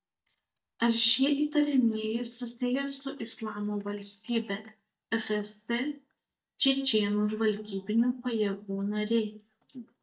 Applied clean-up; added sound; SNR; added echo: neural mask model DeepFilterNet 3.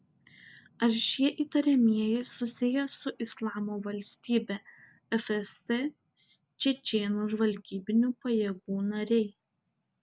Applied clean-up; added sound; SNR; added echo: none; none; none; none.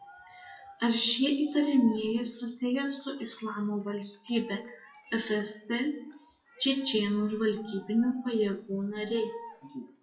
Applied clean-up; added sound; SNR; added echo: classical method WPE with log-MMSE.